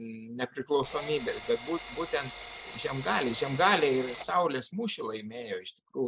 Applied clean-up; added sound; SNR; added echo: none; Drill; 10 dB; none.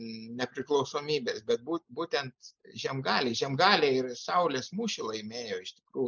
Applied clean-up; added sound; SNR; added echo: none; none; none; none.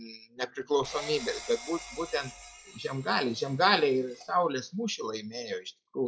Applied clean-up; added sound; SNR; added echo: classical method log-MMSE.